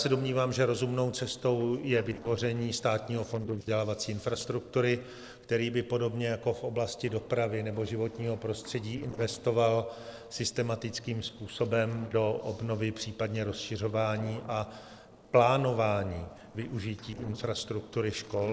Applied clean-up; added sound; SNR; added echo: neural separator model SepFormer DNS4.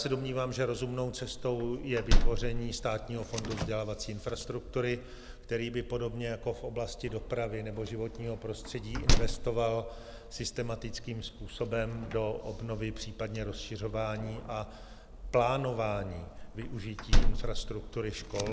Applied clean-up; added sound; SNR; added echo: none; Slam; -2 dB; none.